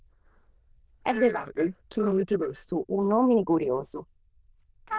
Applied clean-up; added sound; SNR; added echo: neural diffusion model UNIVERSE++.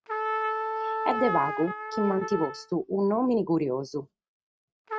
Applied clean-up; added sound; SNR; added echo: neural mask model RNNoise.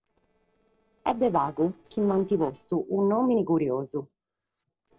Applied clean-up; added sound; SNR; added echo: neural separator model SepFormer DNS4.